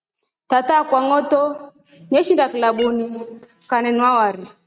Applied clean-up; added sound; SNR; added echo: neural mask model RNNoise.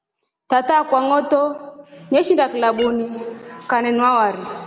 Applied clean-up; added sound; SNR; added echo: none; Meow; 20 dB; none.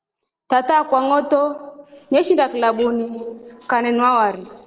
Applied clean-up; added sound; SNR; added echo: neural separator model SepFormer DNS4.